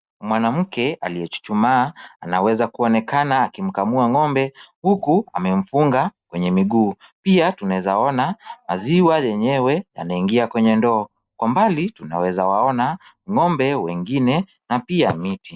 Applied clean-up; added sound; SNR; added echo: neural mask model Resemble Enhance denoiser.